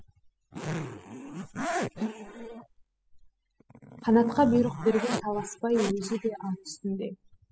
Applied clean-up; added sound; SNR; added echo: classical method spectral subtraction.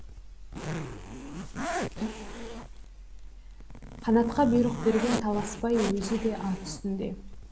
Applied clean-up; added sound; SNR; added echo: none; Zipper (clothing); 6 dB; none.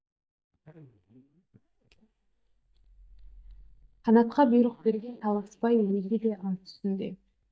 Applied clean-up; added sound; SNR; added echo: neural mask model DeepFilterNet 3.